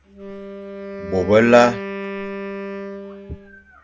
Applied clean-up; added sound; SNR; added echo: none; Wind instrument, woodwind instrument; 10 dB; none.